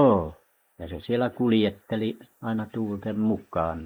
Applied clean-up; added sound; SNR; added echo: neural mask model Resemble Enhance denoiser.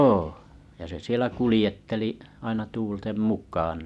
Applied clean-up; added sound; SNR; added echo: none; none; none; none.